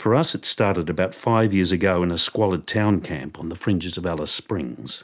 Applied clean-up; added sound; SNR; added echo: none; none; none; none.